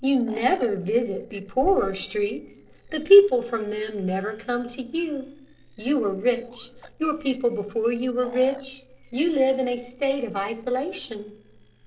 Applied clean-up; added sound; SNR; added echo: neural separator model SepFormer DNS4.